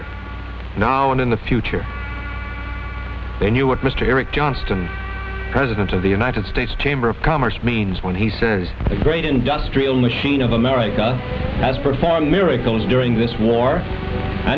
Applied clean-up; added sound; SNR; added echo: none; none; none; none.